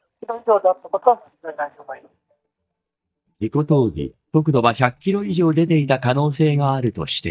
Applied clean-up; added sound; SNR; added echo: neural mask model DeepFilterNet 3.